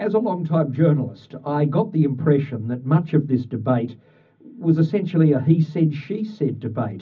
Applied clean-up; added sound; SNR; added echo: none; none; none; reverberation time 0.4 s.